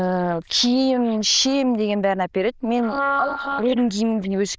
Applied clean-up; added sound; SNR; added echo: neural diffusion model UNIVERSE++.